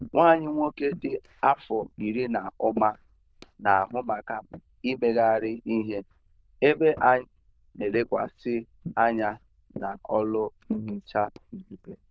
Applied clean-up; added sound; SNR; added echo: neural diffusion model UNIVERSE++.